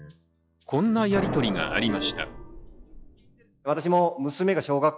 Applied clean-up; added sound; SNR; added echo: classical method log-MMSE.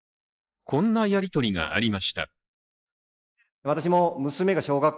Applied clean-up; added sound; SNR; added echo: neural mask model Resemble Enhance denoiser.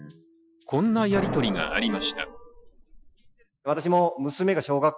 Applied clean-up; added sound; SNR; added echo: classical method Wiener filter.